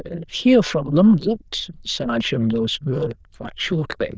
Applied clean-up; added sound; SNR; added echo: neural diffusion model UNIVERSE++.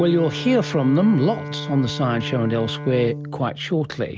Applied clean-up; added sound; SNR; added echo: none; Bowed string instrument; 11 dB; none.